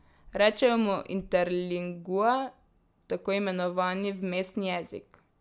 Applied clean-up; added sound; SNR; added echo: none; none; none; none.